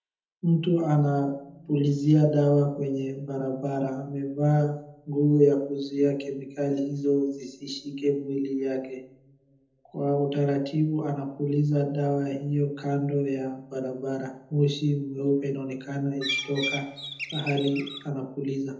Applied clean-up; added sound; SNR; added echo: none; Bird; 7 dB; reverberation time 0.8 s.